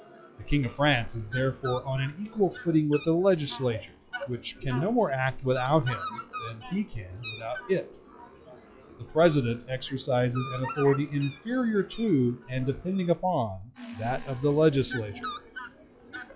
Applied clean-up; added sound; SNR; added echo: classical method log-MMSE.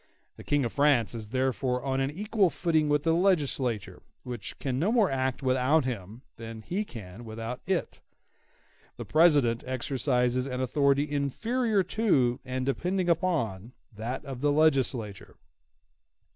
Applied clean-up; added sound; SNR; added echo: none; none; none; none.